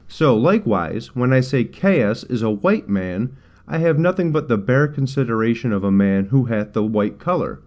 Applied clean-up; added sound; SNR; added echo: none; none; none; none.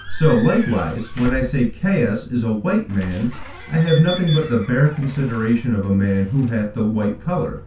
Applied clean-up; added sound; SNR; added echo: none; Squeak / Slam / Alarm / Wood; 15 dB; reverberation time 0.3 s.